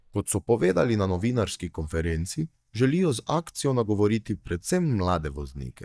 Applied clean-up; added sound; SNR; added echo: neural mask model DeepFilterNet 3.